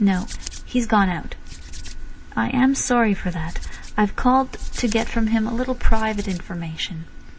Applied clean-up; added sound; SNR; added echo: none; Hands; 19 dB; none.